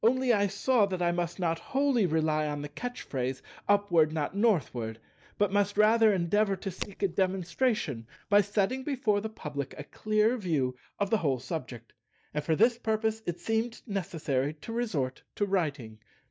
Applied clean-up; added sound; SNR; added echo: neural mask model DeepFilterNet 3.